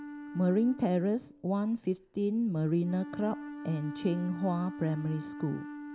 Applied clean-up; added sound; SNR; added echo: none; Wind instrument, woodwind instrument; 12 dB; none.